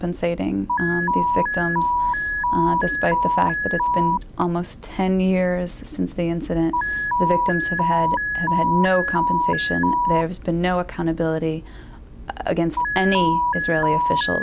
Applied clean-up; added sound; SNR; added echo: none; Alarm; 0 dB; none.